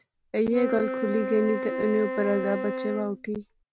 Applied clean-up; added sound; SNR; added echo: none; Wind instrument, woodwind instrument; 5 dB; none.